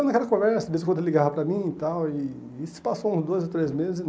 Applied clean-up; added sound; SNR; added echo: none; none; none; none.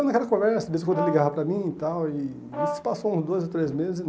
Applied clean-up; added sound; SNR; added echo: none; Brass instrument; 7 dB; none.